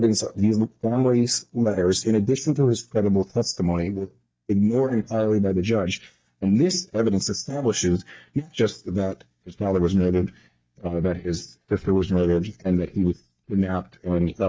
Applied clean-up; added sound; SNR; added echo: neural mask model DeepFilterNet 3.